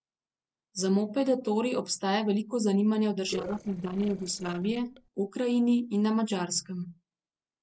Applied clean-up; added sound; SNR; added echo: neural separator model SepFormer DNS4.